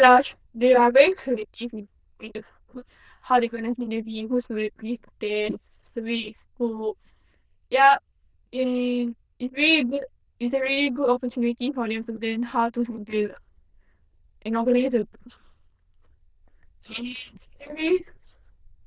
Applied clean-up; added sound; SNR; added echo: neural diffusion model UNIVERSE++.